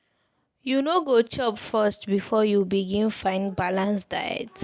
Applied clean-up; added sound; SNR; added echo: none; none; none; none.